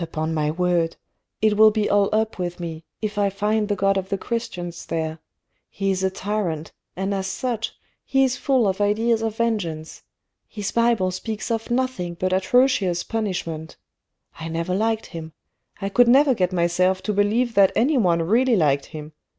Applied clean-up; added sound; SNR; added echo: none; none; none; none.